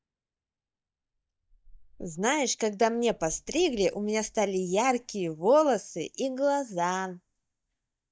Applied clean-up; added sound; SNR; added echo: neural mask model DeepFilterNet 3.